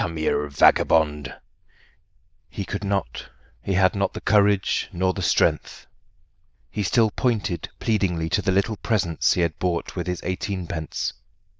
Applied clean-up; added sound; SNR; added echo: neural diffusion model UNIVERSE++.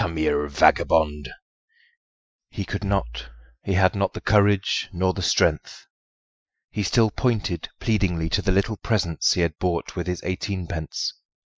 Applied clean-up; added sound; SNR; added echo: classical method Wiener filter.